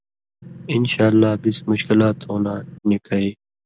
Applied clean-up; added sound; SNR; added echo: none; Engine; 17 dB; none.